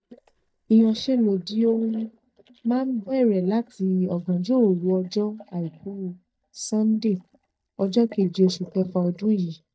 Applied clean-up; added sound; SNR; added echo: neural mask model DeepFilterNet 3.